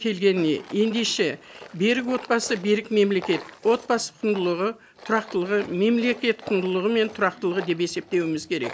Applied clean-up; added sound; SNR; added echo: none; Tools; 19 dB; none.